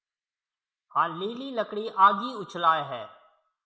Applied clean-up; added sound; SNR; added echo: neural mask model Resemble Enhance denoiser.